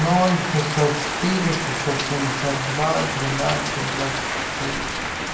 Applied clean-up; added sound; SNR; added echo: none; Rain; 2 dB; reverberation time 0.6 s.